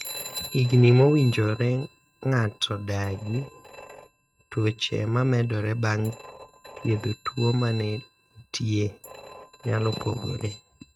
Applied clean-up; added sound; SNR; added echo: neural mask model RNNoise.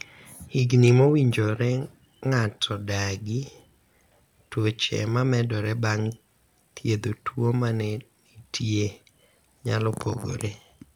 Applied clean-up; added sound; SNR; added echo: none; none; none; none.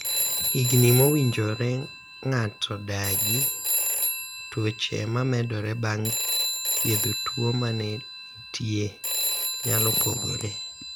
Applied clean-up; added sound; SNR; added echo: none; Telephone; 2 dB; none.